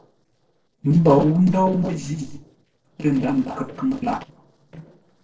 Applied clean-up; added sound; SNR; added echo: neural separator model SepFormer DNS4.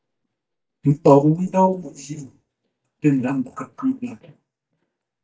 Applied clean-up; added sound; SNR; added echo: neural mask model DeepFilterNet 3.